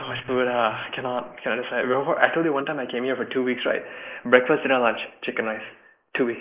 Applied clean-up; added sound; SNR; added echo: neural mask model Resemble Enhance denoiser.